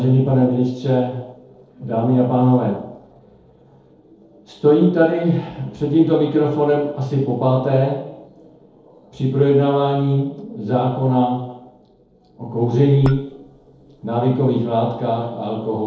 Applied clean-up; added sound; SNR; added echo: neural separator model SepFormer DNS4.